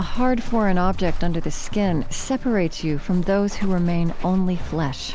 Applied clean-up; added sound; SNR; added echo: none; Walk, footsteps; 1 dB; none.